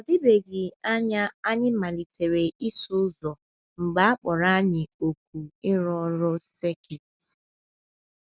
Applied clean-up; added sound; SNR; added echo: none; none; none; none.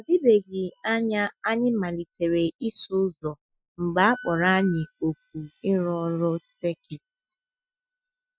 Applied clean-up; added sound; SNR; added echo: classical method Wiener filter.